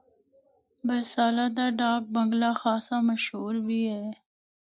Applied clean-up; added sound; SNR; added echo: none; none; none; none.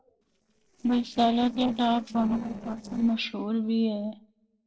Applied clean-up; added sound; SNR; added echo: neural separator model SepFormer DNS4.